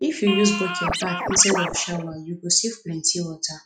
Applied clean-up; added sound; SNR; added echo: classical method log-MMSE.